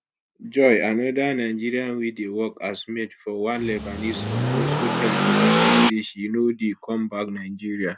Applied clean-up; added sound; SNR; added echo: none; Accelerating, revving, vroom / Car; -5 dB; none.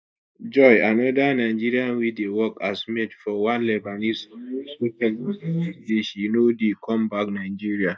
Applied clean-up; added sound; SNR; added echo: neural mask model Resemble Enhance denoiser.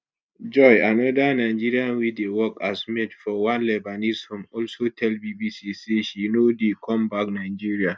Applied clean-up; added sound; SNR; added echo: none; none; none; none.